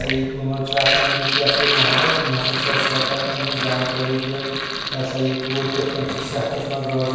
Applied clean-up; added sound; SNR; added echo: none; Sink (filling or washing); 0 dB; reverberation time 1.2 s.